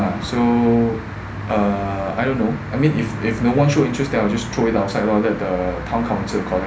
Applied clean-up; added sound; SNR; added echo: none; none; none; none.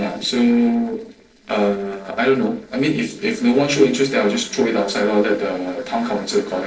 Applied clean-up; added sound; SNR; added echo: neural separator model SepFormer DNS4.